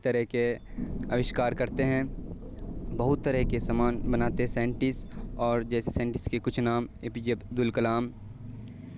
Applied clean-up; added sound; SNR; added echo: none; Thunder / Rain; 7 dB; none.